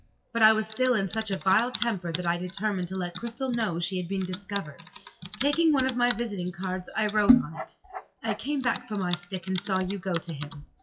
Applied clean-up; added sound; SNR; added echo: classical method WPE with log-MMSE.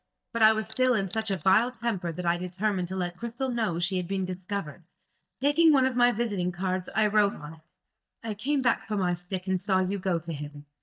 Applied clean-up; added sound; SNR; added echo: neural mask model DeepFilterNet 3.